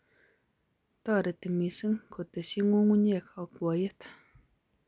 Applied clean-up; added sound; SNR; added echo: none; none; none; none.